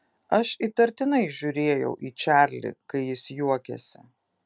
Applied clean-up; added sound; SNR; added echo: none; none; none; none.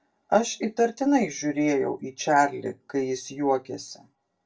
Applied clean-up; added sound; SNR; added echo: none; none; none; reverberation time 0.2 s.